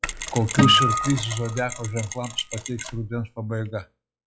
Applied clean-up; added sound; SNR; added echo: classical method log-MMSE.